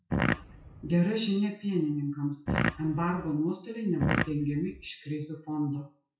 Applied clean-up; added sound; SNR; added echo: classical method WPE with log-MMSE.